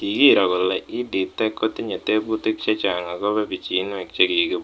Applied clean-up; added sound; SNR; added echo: none; none; none; none.